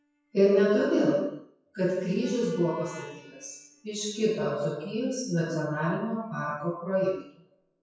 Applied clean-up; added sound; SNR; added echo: classical method WPE with log-MMSE.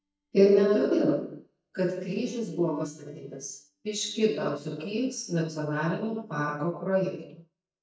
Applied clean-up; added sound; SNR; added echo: neural mask model DeepFilterNet 3.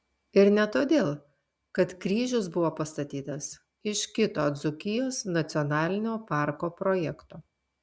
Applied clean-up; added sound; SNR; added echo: none; none; none; none.